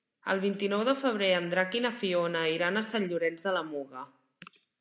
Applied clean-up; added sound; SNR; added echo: none; none; none; none.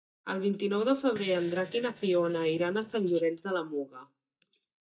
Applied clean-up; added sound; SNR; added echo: neural mask model DeepFilterNet 3.